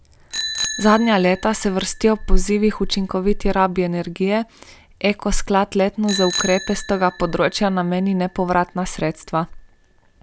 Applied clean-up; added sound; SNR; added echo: none; Bicycle bell; 14 dB; none.